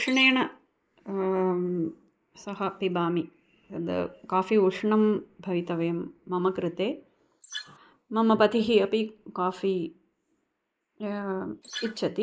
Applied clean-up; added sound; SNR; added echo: neural mask model Resemble Enhance denoiser.